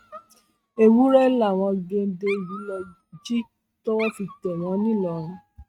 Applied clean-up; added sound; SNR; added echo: neural mask model RNNoise.